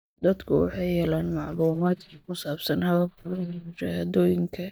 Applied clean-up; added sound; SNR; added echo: neural mask model DeepFilterNet 3.